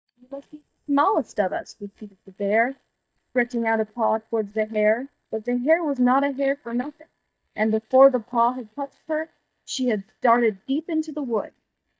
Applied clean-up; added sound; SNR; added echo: neural mask model DeepFilterNet 3.